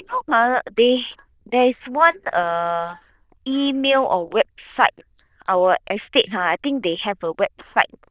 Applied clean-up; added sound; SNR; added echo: neural diffusion model UNIVERSE++.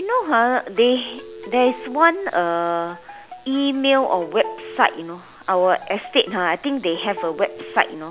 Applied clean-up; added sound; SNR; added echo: none; Bowed string instrument + Telephone; 17 dB; none.